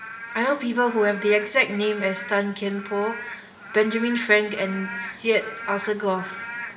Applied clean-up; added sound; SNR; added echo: none; Rain / Frog; 12 dB; reverberation time 2.5 s.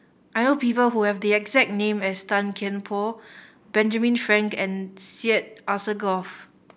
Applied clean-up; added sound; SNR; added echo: none; none; none; none.